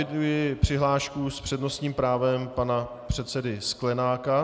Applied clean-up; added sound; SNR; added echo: none; none; none; none.